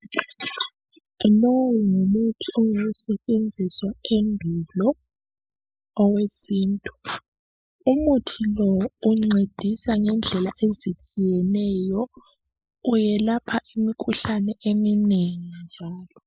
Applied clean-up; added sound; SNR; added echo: neural mask model Resemble Enhance denoiser.